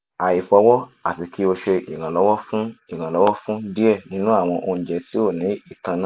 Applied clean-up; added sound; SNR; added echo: none; none; none; none.